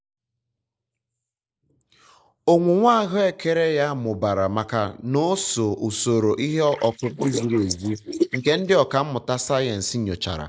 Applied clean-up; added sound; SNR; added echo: neural mask model Resemble Enhance denoiser.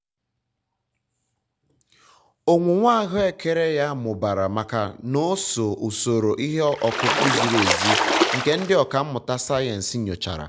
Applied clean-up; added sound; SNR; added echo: none; Splash, splatter; -1 dB; none.